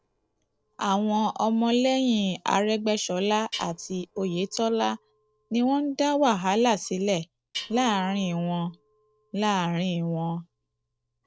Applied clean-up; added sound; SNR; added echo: neural separator model SepFormer DNS4.